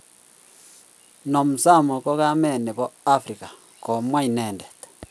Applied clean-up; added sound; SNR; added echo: none; none; none; none.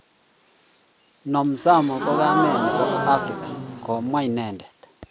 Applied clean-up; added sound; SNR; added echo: none; Gasp; 2 dB; none.